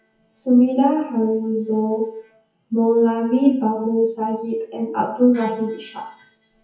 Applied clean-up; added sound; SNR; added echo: classical method WPE with log-MMSE.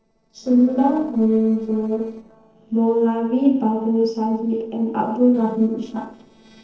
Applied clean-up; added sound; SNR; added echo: neural separator model SepFormer DNS4.